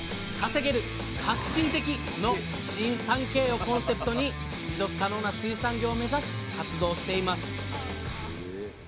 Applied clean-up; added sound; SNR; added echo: none; none; none; none.